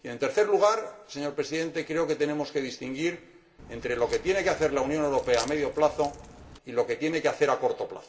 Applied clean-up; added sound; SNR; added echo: none; Crack; 16 dB; reverberation time 0.3 s.